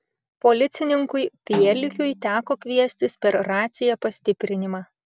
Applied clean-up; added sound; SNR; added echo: none; Snare drum; 13 dB; none.